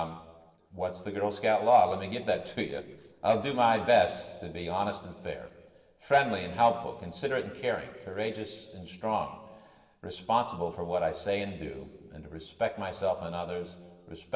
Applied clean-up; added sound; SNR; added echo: neural separator model SepFormer DNS4.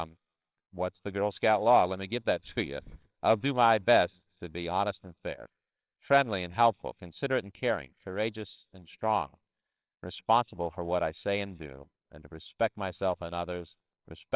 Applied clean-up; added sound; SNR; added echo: neural separator model SepFormer WHAMR!.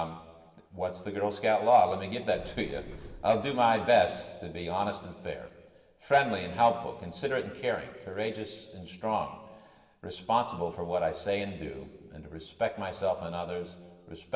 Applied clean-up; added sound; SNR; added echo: none; Sliding door; 15 dB; reverberation time 1.4 s.